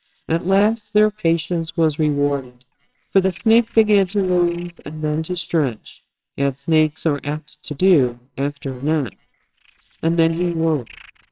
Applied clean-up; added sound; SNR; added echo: neural separator model SepFormer WHAMR!.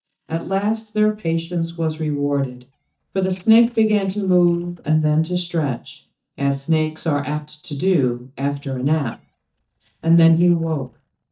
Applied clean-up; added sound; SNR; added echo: neural mask model DeepFilterNet 3.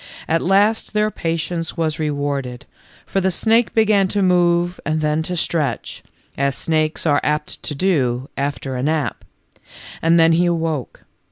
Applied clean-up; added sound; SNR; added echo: none; none; none; none.